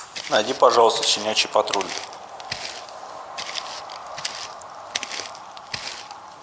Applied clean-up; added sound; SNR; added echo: none; Walk, footsteps; 10 dB; none.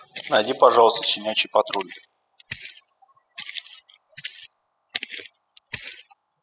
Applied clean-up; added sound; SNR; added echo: classical method spectral subtraction.